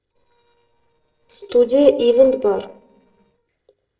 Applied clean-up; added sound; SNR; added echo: neural separator model SepFormer DNS4.